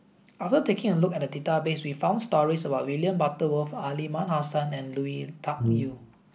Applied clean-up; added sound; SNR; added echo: none; Brass instrument; 1 dB; none.